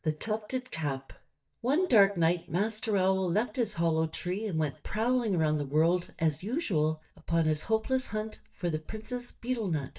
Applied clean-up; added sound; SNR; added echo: neural mask model DeepFilterNet 3.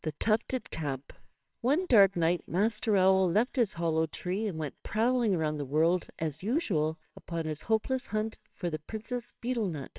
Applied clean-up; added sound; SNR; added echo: neural separator model SepFormer WHAMR!.